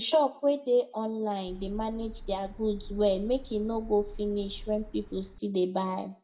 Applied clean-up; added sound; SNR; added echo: none; Car; 13 dB; reverberation time 0.4 s.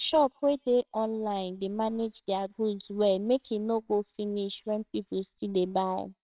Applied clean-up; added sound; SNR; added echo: neural separator model SepFormer WHAMR!.